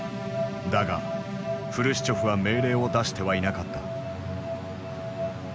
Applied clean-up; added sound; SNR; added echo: none; none; none; none.